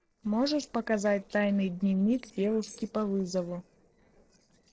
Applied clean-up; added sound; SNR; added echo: neural separator model SepFormer DNS4.